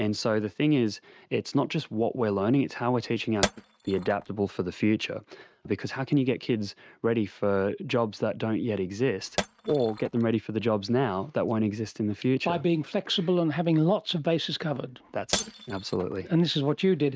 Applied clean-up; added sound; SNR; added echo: neural mask model RNNoise.